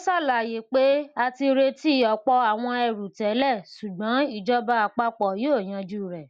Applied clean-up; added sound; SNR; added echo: none; none; none; none.